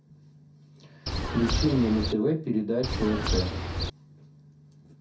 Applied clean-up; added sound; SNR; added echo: none; Bird; -1 dB; reverberation time 0.3 s.